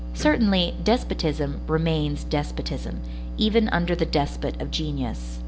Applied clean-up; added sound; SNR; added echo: none; Electric guitar; 16 dB; none.